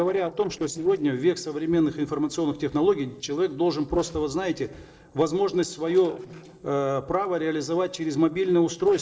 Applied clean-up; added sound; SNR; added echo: neural separator model SepFormer DNS4.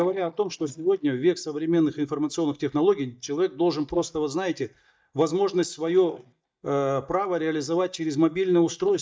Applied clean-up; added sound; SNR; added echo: neural mask model DeepFilterNet 3.